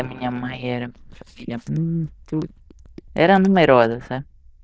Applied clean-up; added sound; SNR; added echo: neural diffusion model UNIVERSE++.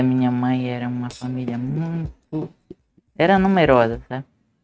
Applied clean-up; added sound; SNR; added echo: neural mask model RNNoise.